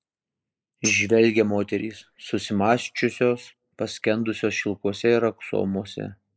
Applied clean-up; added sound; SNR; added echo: neural mask model Resemble Enhance denoiser.